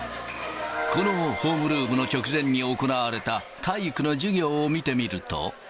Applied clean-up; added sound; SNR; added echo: none; none; none; none.